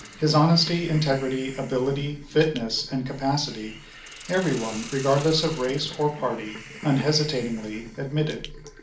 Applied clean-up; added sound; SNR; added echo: none; Hiss; 16 dB; reverberation time 0.4 s.